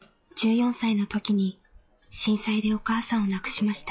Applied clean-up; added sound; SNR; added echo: classical method log-MMSE.